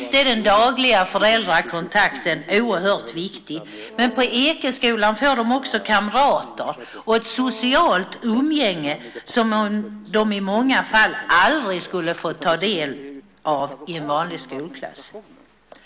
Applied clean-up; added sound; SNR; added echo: none; Brass instrument; 19 dB; none.